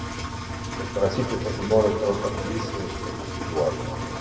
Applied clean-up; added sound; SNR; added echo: none; Engine; 4 dB; reverberation time 2.4 s.